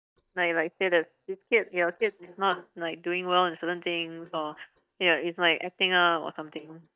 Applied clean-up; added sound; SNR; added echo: neural mask model DeepFilterNet 3.